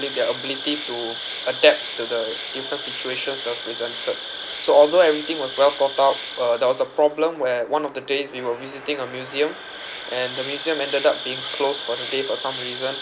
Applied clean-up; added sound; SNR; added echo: none; Insect; 10 dB; none.